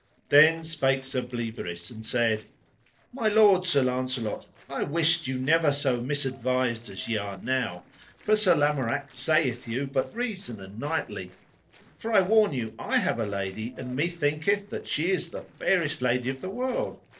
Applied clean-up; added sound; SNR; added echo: neural separator model SepFormer DNS4.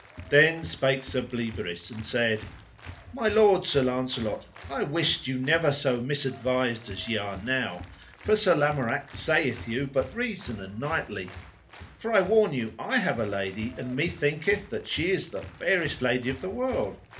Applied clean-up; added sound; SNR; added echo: none; Applause; 18 dB; reverberation time 0.3 s.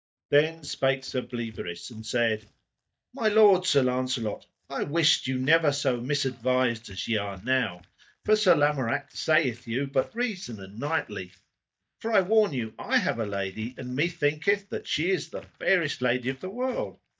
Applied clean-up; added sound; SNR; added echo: neural mask model DeepFilterNet 3.